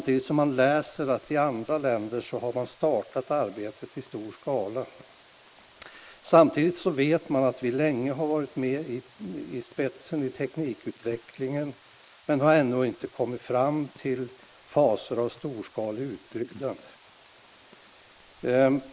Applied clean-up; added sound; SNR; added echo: neural mask model Resemble Enhance denoiser.